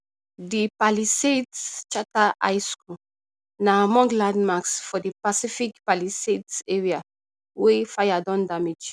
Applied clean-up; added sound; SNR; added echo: none; none; none; none.